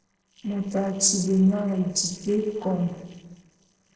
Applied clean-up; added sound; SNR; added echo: neural separator model SepFormer DNS4.